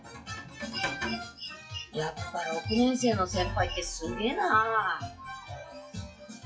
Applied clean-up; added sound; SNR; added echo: classical method WPE with log-MMSE.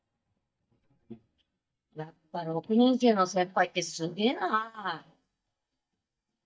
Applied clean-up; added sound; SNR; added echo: neural mask model DeepFilterNet 3.